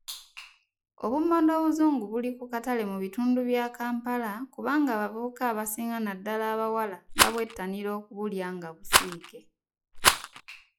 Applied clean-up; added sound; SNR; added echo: classical method log-MMSE.